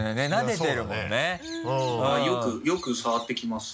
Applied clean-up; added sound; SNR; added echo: none; Bird; 19 dB; none.